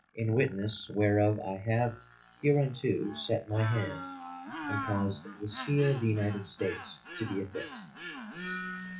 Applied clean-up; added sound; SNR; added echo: classical method WPE with log-MMSE.